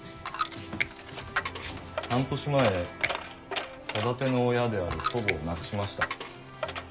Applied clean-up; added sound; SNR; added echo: none; Finger snapping + Coin (dropping); 5 dB; none.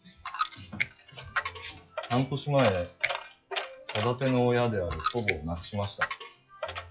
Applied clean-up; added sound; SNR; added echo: classical method log-MMSE.